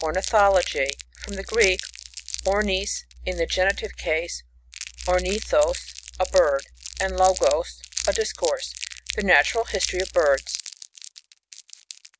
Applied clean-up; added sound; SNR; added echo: none; Crumpling, crinkling; 12 dB; none.